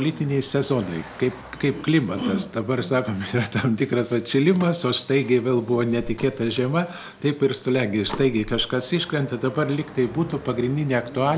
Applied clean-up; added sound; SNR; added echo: none; Respiratory sounds + Car passing by; 19 dB; none.